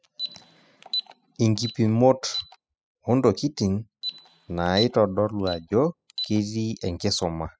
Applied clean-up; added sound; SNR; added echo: classical method spectral subtraction.